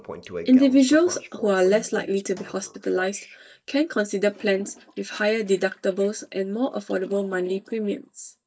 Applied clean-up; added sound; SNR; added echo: neural mask model DeepFilterNet 3.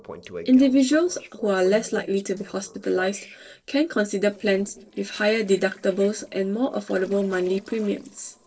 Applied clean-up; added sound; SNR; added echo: neural separator model SepFormer DNS4.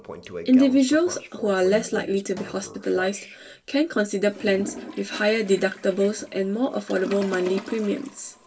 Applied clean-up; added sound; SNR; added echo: none; Toilet flush; 15 dB; reverberation time 0.2 s.